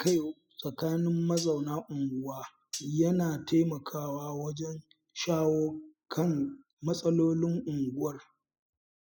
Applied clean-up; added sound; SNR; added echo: classical method spectral subtraction.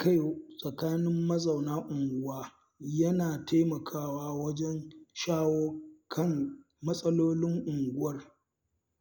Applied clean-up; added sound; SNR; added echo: none; none; none; none.